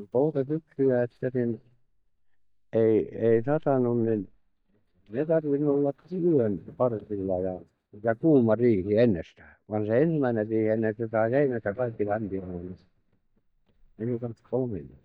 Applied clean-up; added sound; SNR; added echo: neural mask model DeepFilterNet 3.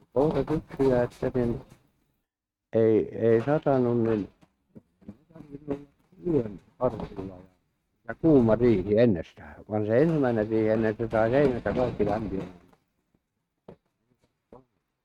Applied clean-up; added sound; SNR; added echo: neural mask model RNNoise.